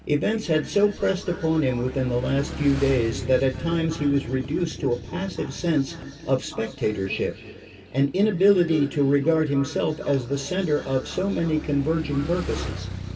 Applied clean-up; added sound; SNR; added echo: none; Motorcycle / Engine; 13 dB; reverberation time 2.9 s.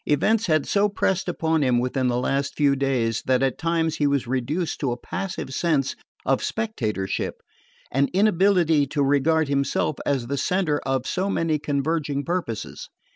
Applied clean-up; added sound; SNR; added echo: none; none; none; none.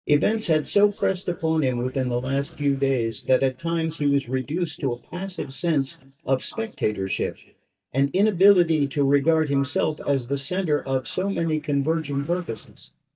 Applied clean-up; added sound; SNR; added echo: neural mask model DeepFilterNet 3.